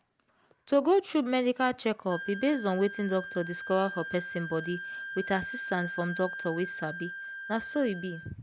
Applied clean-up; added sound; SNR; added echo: none; Wind instrument, woodwind instrument; 11 dB; none.